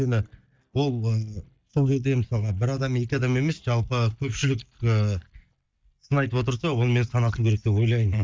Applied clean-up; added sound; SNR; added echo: neural mask model DeepFilterNet 3.